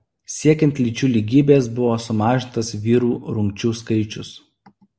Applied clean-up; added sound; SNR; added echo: none; none; none; none.